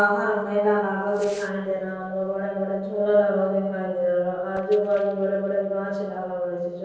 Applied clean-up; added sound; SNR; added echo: neural separator model SepFormer DNS4.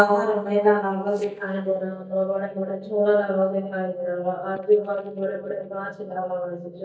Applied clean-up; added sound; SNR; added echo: neural mask model DeepFilterNet 3.